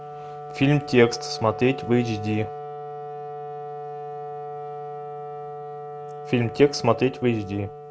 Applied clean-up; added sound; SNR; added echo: none; Wind instrument, woodwind instrument; 10 dB; none.